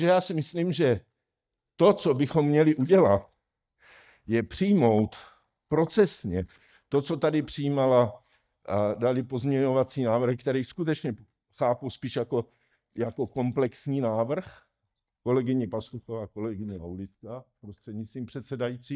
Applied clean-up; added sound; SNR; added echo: neural mask model DeepFilterNet 3.